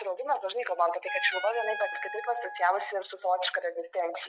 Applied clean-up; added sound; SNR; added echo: classical method log-MMSE.